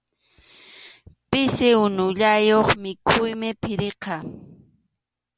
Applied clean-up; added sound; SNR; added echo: none; none; none; none.